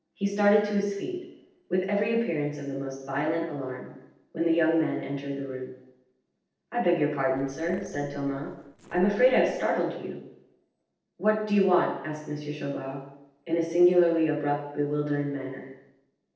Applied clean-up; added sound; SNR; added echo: neural separator model SepFormer DNS4.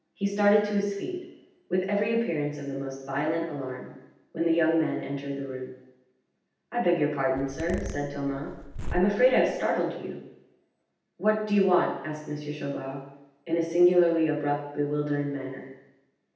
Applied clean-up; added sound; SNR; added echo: none; Zipper (clothing); 9 dB; reverberation time 0.9 s.